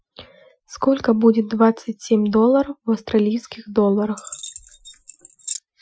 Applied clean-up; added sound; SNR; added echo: classical method Wiener filter.